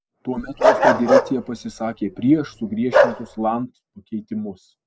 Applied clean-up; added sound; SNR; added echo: none; Bark; -4 dB; none.